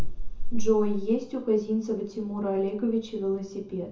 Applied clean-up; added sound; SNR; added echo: none; none; none; reverberation time 0.6 s.